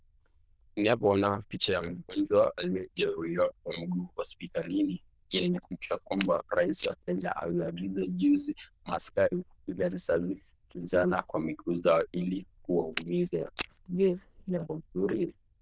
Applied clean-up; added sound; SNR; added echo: neural diffusion model UNIVERSE++.